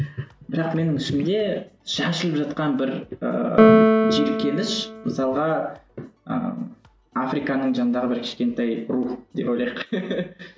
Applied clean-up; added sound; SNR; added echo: none; Piano; -4 dB; none.